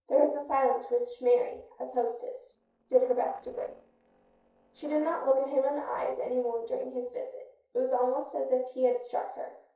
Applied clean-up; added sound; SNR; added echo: neural separator model SepFormer DNS4.